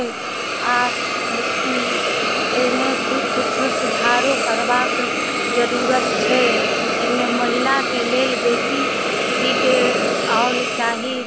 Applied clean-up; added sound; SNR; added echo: none; Hiss; -3 dB; none.